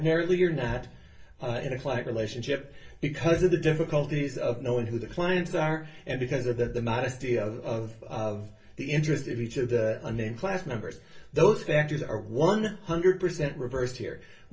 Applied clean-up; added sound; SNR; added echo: none; none; none; reverberation time 0.2 s.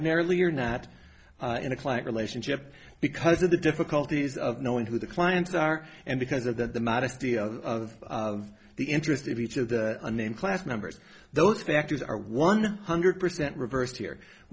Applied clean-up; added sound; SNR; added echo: none; none; none; none.